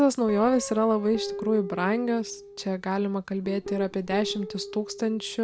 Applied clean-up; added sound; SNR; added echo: none; Guitar; 12 dB; none.